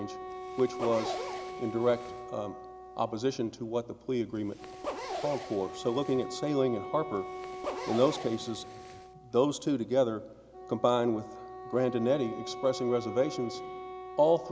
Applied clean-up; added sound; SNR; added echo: none; Zipper (clothing) + Wind instrument, woodwind instrument; 10 dB; none.